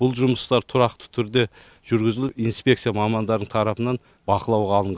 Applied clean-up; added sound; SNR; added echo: none; none; none; none.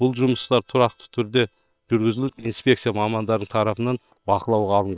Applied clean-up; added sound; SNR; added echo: neural separator model SepFormer WHAM!.